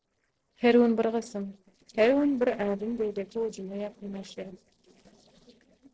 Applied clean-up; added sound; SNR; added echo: neural separator model SepFormer DNS4.